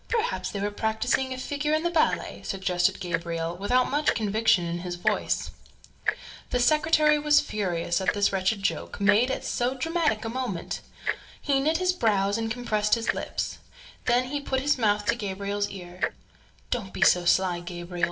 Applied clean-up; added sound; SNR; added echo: none; Tick-tock; 9 dB; reverberation time 0.6 s.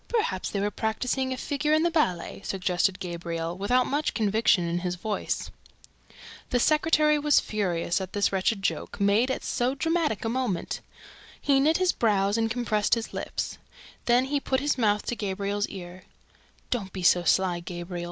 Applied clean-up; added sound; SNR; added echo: none; none; none; none.